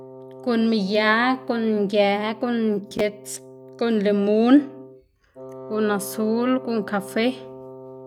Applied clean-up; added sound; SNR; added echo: none; Wind instrument, woodwind instrument; 17 dB; none.